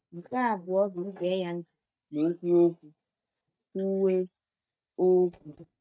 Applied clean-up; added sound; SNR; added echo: neural mask model DeepFilterNet 3.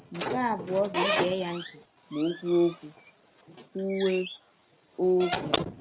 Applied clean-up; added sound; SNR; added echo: none; Squeak / Slam; 5 dB; none.